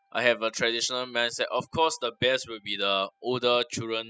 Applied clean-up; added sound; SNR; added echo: classical method spectral subtraction.